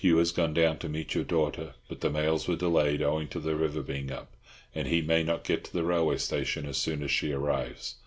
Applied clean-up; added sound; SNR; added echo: none; none; none; none.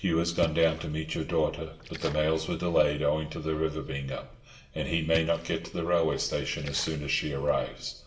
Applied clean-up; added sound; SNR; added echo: none; Splash, splatter; 18 dB; reverberation time 0.8 s.